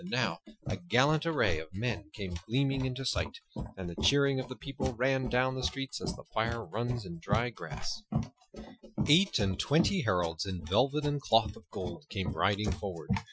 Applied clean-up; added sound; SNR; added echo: classical method Wiener filter.